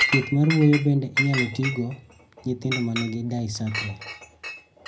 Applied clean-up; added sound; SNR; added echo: none; Chink, clink; 6 dB; reverberation time 0.3 s.